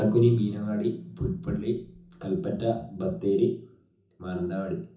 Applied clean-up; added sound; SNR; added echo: none; Keyboard (musical); 19 dB; reverberation time 0.6 s.